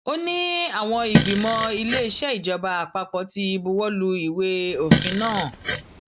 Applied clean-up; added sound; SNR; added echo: none; Fart; -1 dB; none.